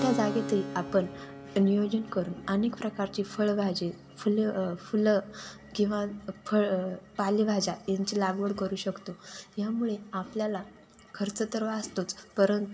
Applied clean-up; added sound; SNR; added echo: none; Keyboard (musical); 15 dB; reverberation time 1.4 s.